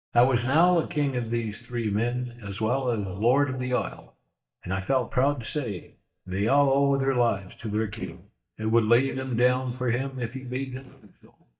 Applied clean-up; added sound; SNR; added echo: neural mask model DeepFilterNet 3.